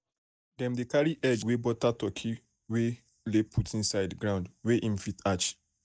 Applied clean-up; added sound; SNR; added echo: neural mask model DeepFilterNet 3.